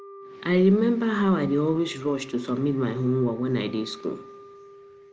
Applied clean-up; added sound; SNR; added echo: none; Wind instrument, woodwind instrument; 20 dB; none.